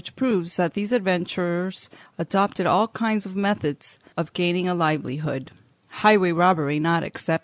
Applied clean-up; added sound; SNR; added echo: none; none; none; none.